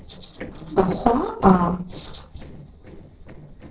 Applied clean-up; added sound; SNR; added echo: neural separator model SepFormer DNS4.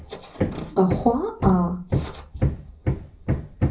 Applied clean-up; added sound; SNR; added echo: none; Hammer; 1 dB; reverberation time 0.4 s.